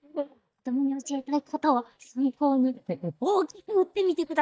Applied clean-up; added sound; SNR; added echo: neural mask model DeepFilterNet 3.